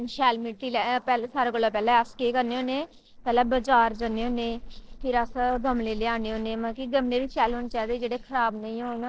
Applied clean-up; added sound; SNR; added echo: neural separator model SepFormer DNS4.